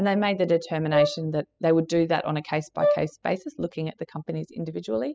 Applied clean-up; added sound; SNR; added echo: classical method spectral subtraction.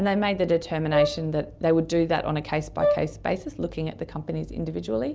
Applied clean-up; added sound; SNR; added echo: none; Brass instrument; 3 dB; none.